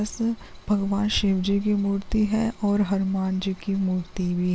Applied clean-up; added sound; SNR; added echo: none; none; none; none.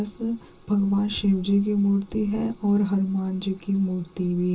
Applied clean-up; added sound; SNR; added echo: none; none; none; reverberation time 0.2 s.